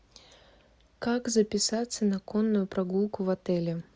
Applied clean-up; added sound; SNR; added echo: none; none; none; none.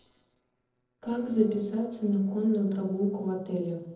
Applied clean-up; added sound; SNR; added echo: neural separator model SepFormer DNS4.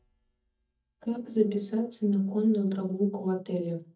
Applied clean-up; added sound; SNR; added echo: neural mask model DeepFilterNet 3.